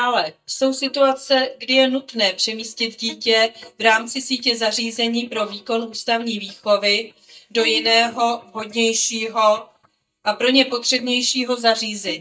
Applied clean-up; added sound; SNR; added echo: neural mask model DeepFilterNet 3.